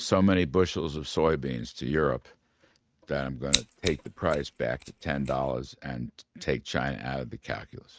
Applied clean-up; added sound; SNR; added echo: neural mask model RNNoise.